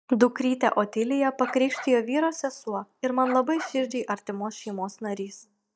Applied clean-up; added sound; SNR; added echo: neural mask model DeepFilterNet 3.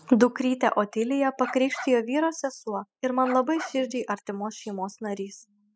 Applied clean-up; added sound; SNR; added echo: classical method spectral subtraction.